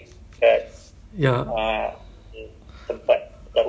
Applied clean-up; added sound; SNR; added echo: none; none; none; none.